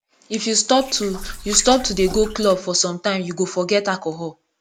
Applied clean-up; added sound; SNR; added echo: none; Liquid; 12 dB; none.